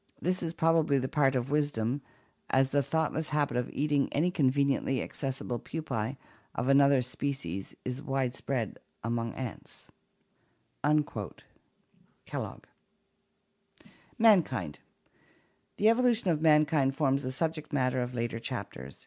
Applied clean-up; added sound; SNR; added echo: none; none; none; none.